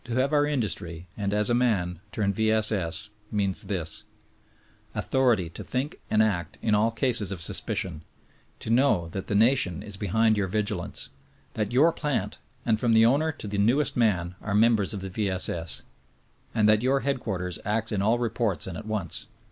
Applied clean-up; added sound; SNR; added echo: none; none; none; none.